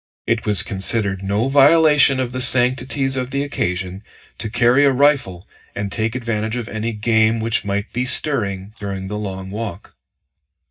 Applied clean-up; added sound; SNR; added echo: neural mask model DeepFilterNet 3.